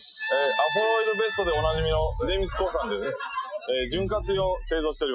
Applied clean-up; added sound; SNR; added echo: classical method Wiener filter.